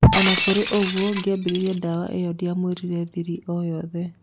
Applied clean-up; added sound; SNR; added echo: none; Shatter; 0 dB; none.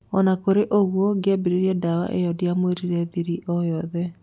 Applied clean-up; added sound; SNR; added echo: none; none; none; none.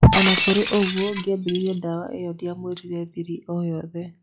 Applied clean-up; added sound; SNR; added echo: classical method log-MMSE.